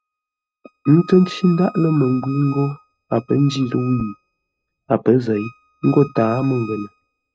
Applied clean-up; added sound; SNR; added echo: neural mask model RNNoise.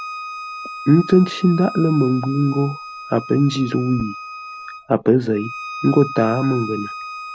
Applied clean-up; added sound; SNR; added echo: none; Bowed string instrument; 13 dB; none.